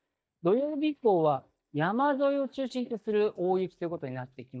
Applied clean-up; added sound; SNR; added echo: neural mask model DeepFilterNet 3.